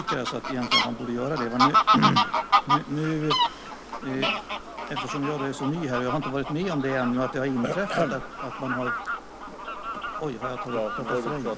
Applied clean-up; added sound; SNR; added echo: none; Fowl; -1 dB; none.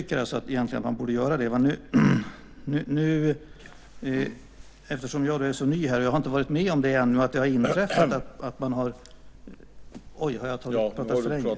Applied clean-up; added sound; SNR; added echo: none; none; none; none.